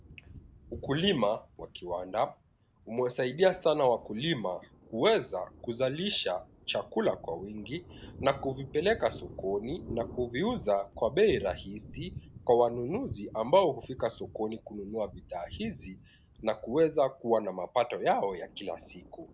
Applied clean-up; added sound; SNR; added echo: none; Thunder; 18 dB; none.